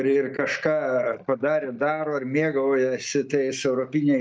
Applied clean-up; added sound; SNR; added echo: neural mask model DeepFilterNet 3.